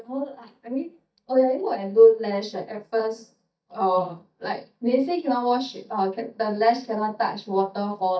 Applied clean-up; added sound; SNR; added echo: neural mask model DeepFilterNet 3.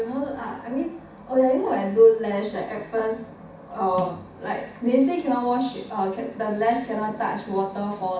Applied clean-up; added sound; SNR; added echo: none; Snare drum; 17 dB; reverberation time 0.6 s.